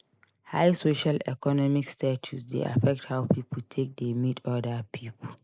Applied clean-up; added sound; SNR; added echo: neural mask model Resemble Enhance denoiser.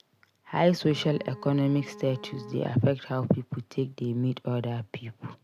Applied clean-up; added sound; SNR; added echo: none; Bowed string instrument; 18 dB; none.